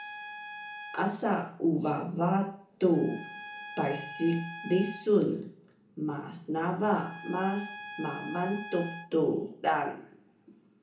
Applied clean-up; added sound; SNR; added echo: none; Trumpet; 15 dB; reverberation time 0.7 s.